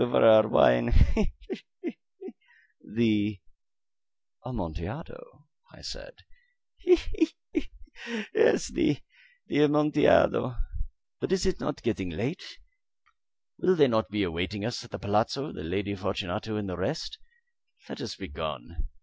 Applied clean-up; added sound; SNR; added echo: none; none; none; none.